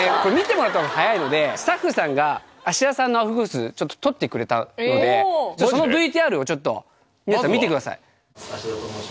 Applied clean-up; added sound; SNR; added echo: none; none; none; none.